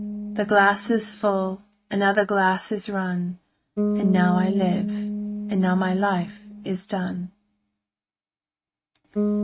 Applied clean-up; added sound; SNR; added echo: neural mask model RNNoise.